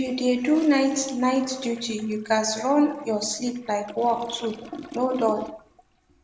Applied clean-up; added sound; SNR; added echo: none; Toilet flush; 18 dB; none.